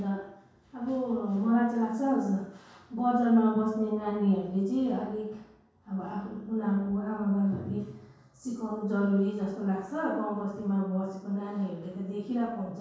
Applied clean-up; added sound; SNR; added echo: none; none; none; reverberation time 0.6 s.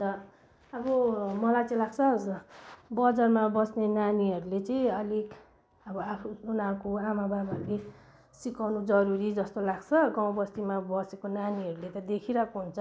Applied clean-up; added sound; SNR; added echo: none; none; none; none.